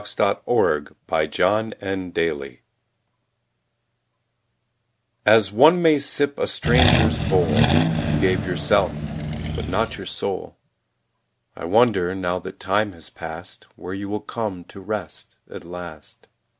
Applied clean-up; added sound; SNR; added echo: none; Accelerating, revving, vroom; -2 dB; none.